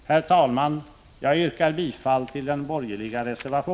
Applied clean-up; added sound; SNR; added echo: none; none; none; none.